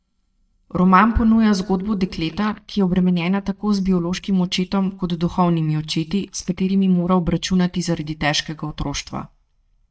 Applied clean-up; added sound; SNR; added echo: neural mask model DeepFilterNet 3.